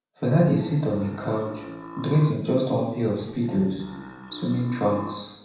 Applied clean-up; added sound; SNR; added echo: none; Burping, eructation; 15 dB; reverberation time 0.8 s.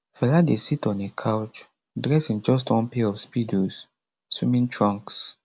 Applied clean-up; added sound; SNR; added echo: none; none; none; none.